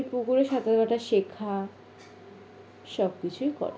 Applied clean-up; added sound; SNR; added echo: none; none; none; none.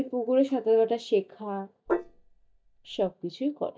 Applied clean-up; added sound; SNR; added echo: neural mask model DeepFilterNet 3.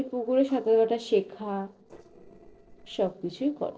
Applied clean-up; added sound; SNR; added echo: neural separator model SepFormer DNS4.